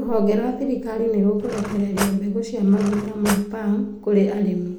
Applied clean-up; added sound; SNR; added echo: none; Cutlery, silverware / Drawer open or close; 11 dB; none.